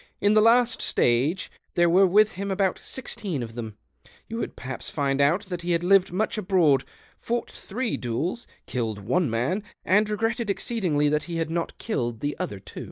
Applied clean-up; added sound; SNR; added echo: neural mask model Resemble Enhance denoiser.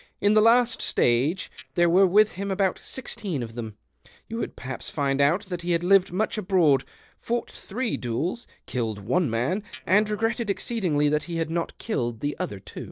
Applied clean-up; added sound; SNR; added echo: neural separator model SepFormer DNS4.